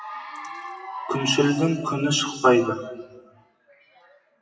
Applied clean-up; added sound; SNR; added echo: classical method WPE with log-MMSE.